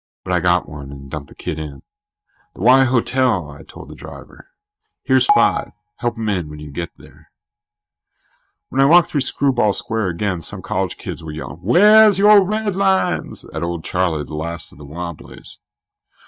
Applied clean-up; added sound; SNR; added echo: neural mask model DeepFilterNet 3.